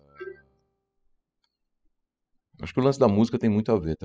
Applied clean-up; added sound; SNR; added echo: classical method spectral subtraction.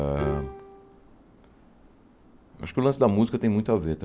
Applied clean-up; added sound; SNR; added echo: none; Bowed string instrument; 12 dB; none.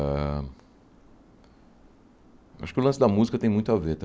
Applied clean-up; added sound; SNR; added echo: none; none; none; none.